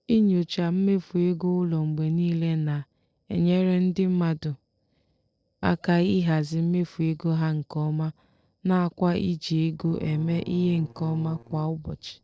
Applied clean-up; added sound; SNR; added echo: neural separator model SepFormer DNS4.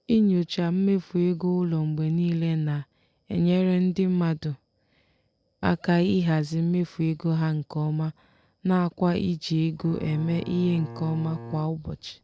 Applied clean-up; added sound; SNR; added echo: none; Bowed string instrument; 16 dB; none.